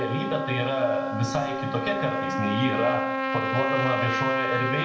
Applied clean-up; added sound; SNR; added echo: none; Trumpet; 1 dB; reverberation time 0.8 s.